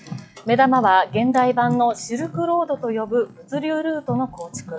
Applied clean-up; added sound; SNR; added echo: classical method log-MMSE.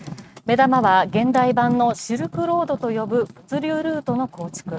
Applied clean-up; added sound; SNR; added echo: neural mask model RNNoise.